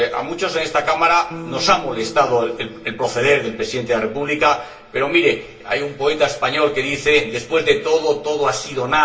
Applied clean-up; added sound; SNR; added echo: none; Electric guitar; 16 dB; reverberation time 0.2 s.